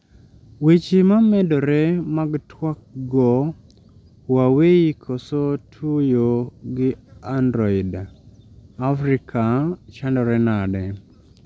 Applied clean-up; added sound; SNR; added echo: none; none; none; none.